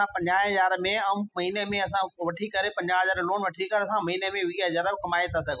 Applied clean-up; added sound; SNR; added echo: classical method spectral subtraction.